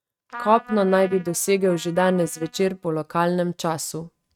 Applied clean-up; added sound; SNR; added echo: neural mask model RNNoise.